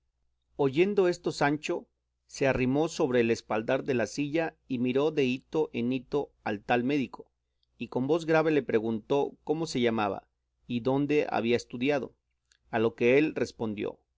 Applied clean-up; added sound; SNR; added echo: none; none; none; none.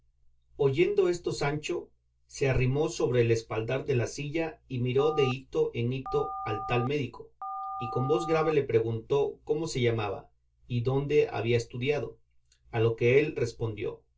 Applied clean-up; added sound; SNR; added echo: none; Telephone; 9 dB; reverberation time 0.2 s.